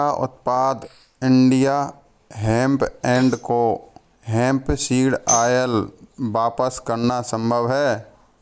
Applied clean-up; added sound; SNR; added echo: neural mask model Resemble Enhance denoiser.